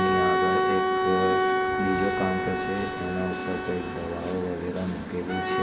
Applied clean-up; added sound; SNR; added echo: none; Bowed string instrument; -3 dB; reverberation time 1.8 s.